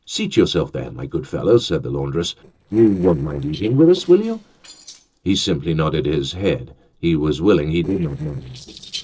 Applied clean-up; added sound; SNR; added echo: neural separator model SepFormer DNS4.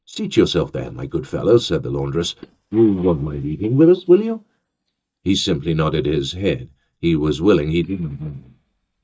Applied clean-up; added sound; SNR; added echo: neural mask model DeepFilterNet 3.